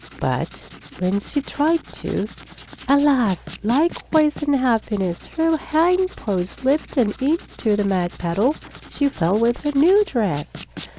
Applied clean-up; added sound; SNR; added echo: none; Writing; 13 dB; none.